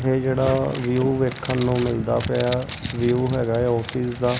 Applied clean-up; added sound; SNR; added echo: none; Zipper (clothing); 15 dB; none.